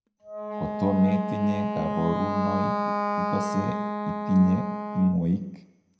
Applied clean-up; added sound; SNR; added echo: none; Wind instrument, woodwind instrument; 3 dB; reverberation time 0.7 s.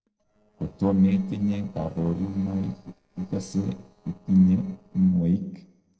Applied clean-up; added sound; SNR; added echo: neural separator model SepFormer DNS4.